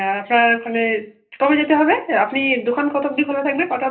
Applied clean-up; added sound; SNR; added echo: none; none; none; reverberation time 0.3 s.